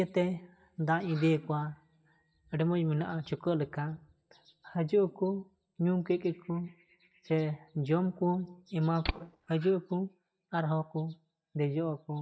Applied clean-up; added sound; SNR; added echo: neural mask model DeepFilterNet 3.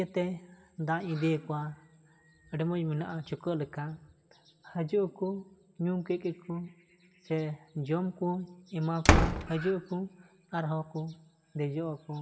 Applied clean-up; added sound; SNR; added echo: none; Slam; -3 dB; reverberation time 1.2 s.